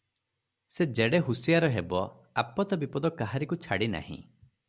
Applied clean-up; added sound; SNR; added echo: none; none; none; none.